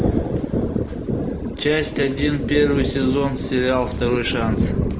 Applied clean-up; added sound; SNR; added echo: none; Thunder; 1 dB; none.